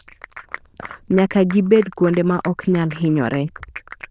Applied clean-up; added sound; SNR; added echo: neural diffusion model UNIVERSE++.